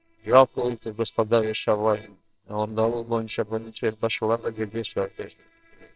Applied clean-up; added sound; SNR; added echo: neural separator model SepFormer WHAMR!.